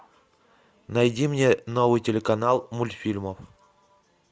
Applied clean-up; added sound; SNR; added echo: none; none; none; none.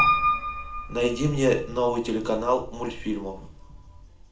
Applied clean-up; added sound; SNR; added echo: none; Piano; 2 dB; reverberation time 0.4 s.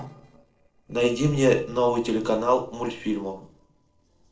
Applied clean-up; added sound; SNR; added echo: neural separator model SepFormer DNS4.